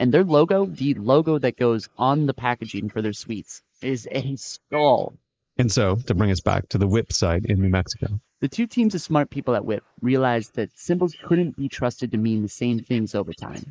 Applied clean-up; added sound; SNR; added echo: neural mask model Resemble Enhance denoiser.